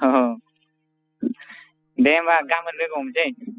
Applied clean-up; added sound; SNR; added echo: classical method spectral subtraction.